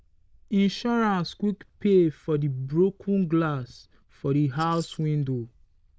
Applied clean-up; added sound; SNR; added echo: neural diffusion model UNIVERSE++.